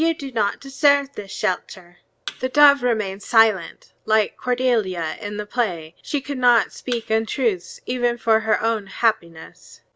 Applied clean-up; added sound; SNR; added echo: none; Thump, thud; 18 dB; none.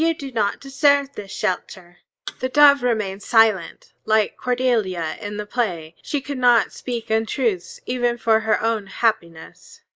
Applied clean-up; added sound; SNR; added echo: neural mask model Resemble Enhance denoiser.